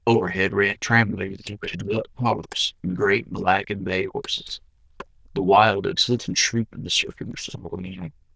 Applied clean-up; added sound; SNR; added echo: neural diffusion model UNIVERSE++.